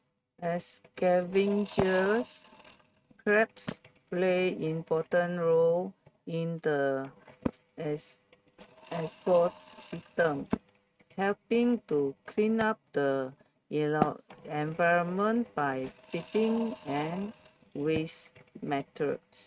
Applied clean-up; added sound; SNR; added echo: neural mask model RNNoise.